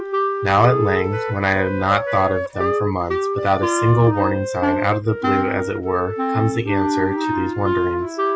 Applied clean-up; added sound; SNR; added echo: none; Wind instrument, woodwind instrument + Wind instrument, woodwind instrument; 1 dB; none.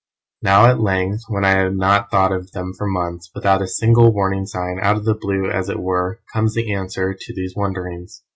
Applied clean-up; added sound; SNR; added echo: none; none; none; none.